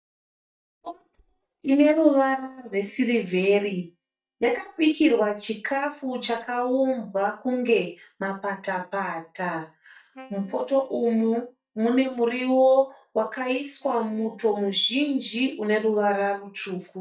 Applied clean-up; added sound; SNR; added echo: neural mask model DeepFilterNet 3.